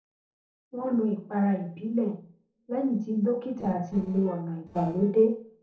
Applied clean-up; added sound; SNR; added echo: neural separator model SepFormer DNS4.